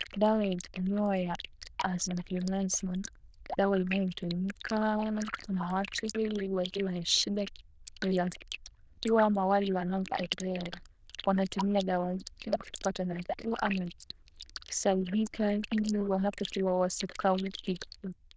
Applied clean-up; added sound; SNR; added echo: neural diffusion model UNIVERSE++.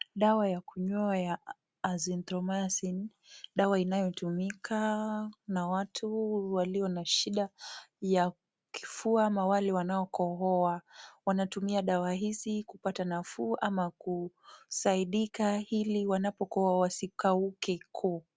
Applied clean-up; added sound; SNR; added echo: none; none; none; none.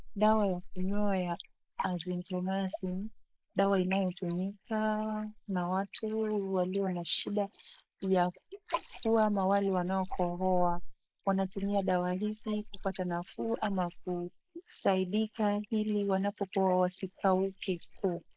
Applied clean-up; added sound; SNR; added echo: neural mask model Resemble Enhance denoiser.